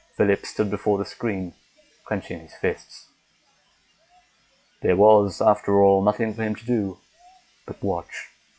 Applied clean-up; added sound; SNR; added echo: classical method log-MMSE.